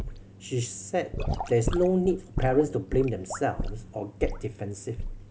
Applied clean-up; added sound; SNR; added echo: none; Sink (filling or washing) / Gurgling / Liquid; 6 dB; none.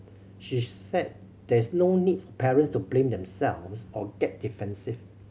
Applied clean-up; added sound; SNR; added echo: none; none; none; none.